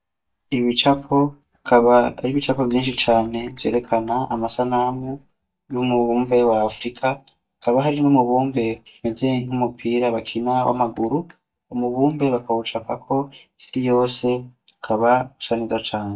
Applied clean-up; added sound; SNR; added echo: neural mask model DeepFilterNet 3.